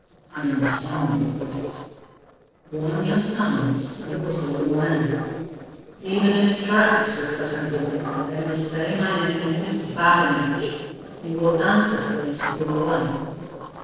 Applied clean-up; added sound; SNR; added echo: neural separator model SepFormer DNS4.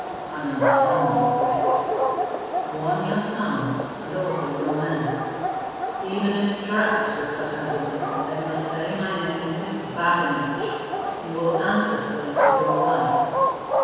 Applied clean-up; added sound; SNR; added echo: none; Dog; -1 dB; reverberation time 1.9 s.